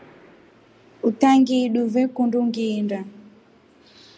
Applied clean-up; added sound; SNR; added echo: none; none; none; none.